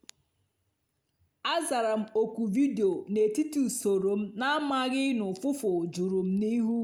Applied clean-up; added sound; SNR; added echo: none; none; none; none.